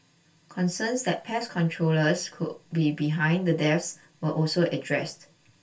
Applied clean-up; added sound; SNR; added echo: none; none; none; reverberation time 0.2 s.